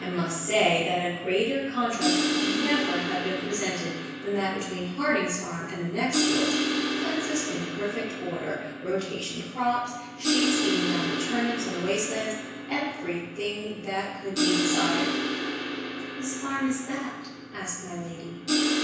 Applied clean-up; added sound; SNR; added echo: none; Crash cymbal; 0 dB; reverberation time 1.1 s.